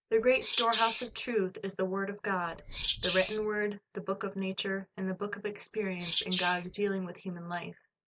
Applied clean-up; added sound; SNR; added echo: neural mask model Resemble Enhance denoiser.